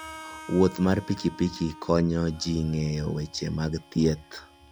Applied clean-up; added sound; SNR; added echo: none; Harmonica; 19 dB; none.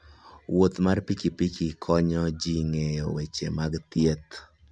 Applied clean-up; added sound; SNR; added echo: none; none; none; none.